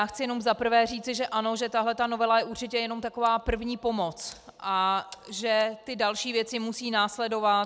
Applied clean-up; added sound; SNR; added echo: none; none; none; none.